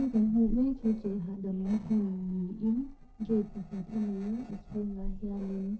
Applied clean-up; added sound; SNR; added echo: neural separator model SepFormer DNS4.